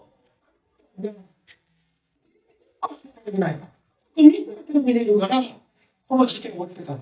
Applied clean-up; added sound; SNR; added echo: neural mask model DeepFilterNet 3.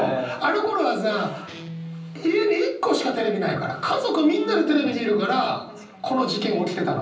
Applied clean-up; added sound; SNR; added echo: none; Guitar; 18 dB; reverberation time 0.6 s.